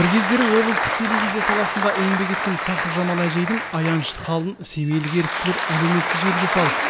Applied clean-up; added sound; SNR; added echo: none; Applause; 2 dB; none.